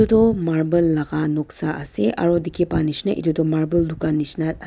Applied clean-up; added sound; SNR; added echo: none; none; none; none.